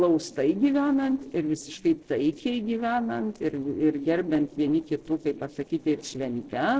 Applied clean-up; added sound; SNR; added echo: neural separator model SepFormer DNS4.